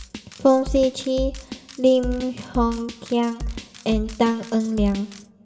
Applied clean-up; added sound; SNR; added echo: none; Drum kit; 10 dB; reverberation time 1.6 s.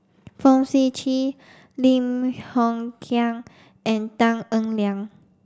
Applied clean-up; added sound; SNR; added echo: none; none; none; none.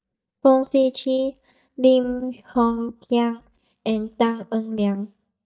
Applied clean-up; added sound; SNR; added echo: neural mask model DeepFilterNet 3.